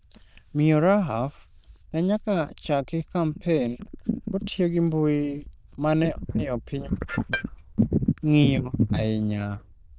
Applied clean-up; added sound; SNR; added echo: neural diffusion model UNIVERSE++.